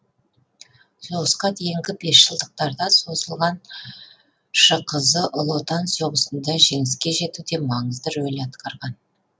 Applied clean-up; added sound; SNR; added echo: none; none; none; none.